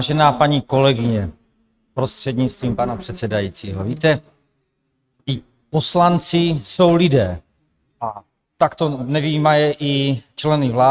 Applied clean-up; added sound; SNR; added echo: neural mask model RNNoise.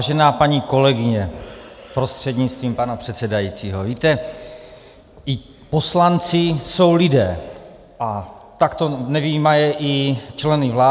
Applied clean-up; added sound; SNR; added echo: none; none; none; none.